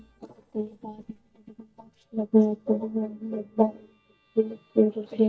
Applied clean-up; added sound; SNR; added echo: neural mask model DeepFilterNet 3.